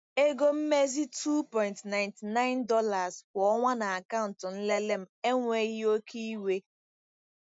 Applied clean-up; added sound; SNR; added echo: none; none; none; none.